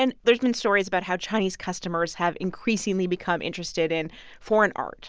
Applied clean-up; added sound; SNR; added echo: none; none; none; none.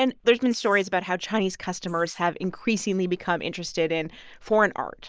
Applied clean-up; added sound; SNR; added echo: neural mask model Resemble Enhance denoiser.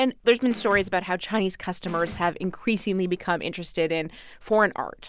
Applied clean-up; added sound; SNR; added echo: none; Snare drum; 18 dB; none.